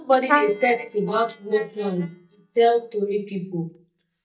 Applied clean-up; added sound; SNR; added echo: neural mask model DeepFilterNet 3.